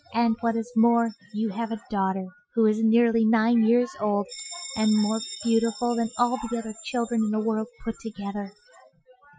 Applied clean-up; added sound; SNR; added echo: classical method Wiener filter.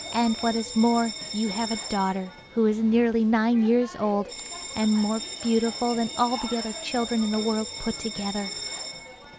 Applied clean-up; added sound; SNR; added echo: none; Bell; 11 dB; none.